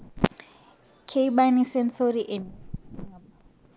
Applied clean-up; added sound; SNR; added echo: none; none; none; none.